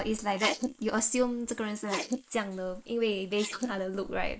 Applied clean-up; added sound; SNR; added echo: neural mask model Resemble Enhance denoiser.